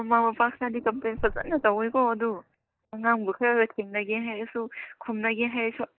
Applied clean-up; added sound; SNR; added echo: neural mask model DeepFilterNet 3.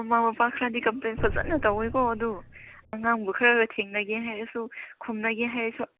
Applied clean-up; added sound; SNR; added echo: none; Drum; 10 dB; none.